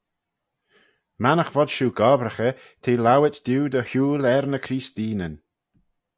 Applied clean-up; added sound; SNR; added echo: none; none; none; none.